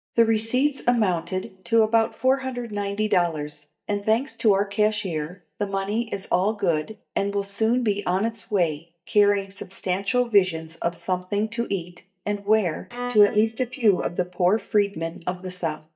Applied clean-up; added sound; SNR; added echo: neural mask model DeepFilterNet 3.